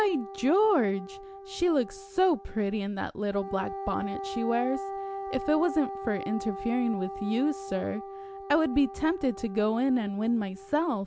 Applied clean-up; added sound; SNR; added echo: none; Wind instrument, woodwind instrument; 11 dB; none.